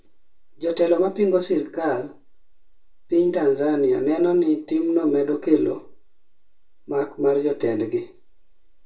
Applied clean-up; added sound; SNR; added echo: none; none; none; reverberation time 0.2 s.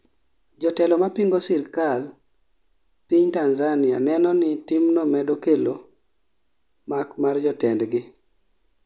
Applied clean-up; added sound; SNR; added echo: none; none; none; none.